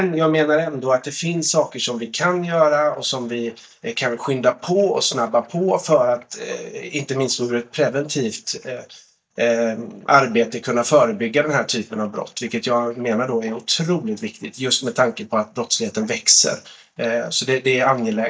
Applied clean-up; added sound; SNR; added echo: neural mask model DeepFilterNet 3.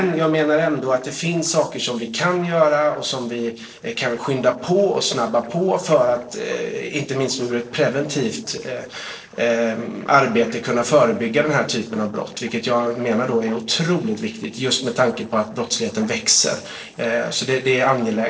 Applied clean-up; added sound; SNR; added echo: neural separator model SepFormer DNS4.